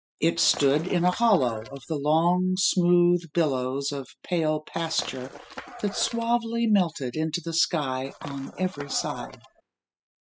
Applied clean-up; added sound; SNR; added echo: classical method spectral subtraction.